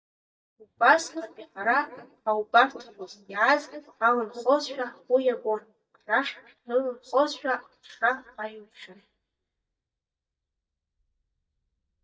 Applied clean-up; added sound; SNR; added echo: neural mask model DeepFilterNet 3.